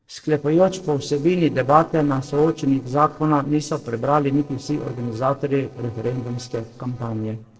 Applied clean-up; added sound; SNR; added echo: neural separator model SepFormer DNS4.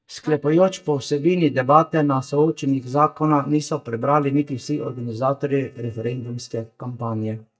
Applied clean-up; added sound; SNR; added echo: neural mask model DeepFilterNet 3.